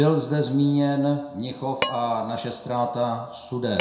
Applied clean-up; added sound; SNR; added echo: none; Dishes, pots, and pans; 11 dB; reverberation time 0.5 s.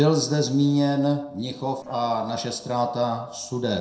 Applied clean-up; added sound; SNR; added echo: neural separator model SepFormer DNS4.